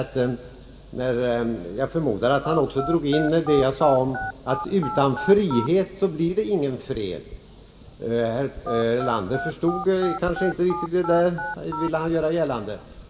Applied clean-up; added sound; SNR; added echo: none; Telephone; 9 dB; reverberation time 2.5 s.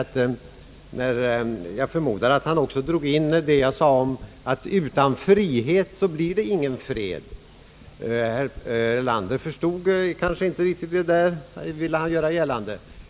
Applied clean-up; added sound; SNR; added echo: none; none; none; none.